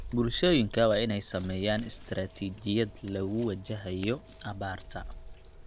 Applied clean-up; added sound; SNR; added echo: none; Scissors; 13 dB; none.